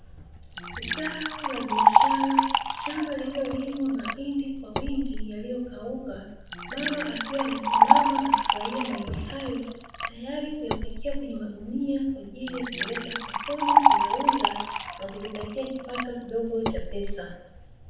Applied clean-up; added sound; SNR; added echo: none; Liquid; -5 dB; reverberation time 0.7 s.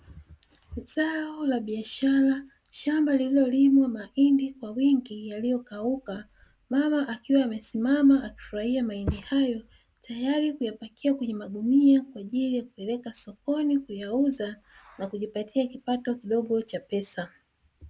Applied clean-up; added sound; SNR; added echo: none; none; none; none.